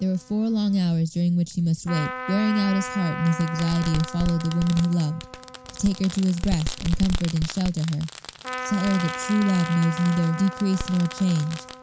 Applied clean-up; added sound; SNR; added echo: none; Fireworks + Trumpet; 9 dB; none.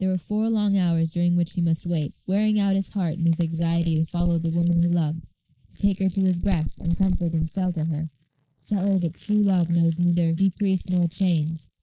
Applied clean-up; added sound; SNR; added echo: neural mask model Resemble Enhance denoiser.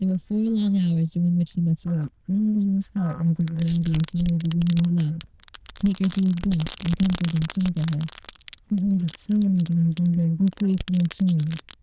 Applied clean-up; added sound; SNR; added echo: neural diffusion model UNIVERSE++.